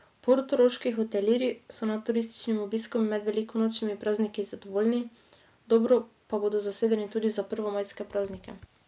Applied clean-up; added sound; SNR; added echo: none; none; none; none.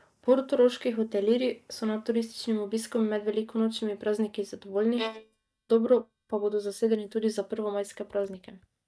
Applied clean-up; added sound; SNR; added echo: neural mask model DeepFilterNet 3.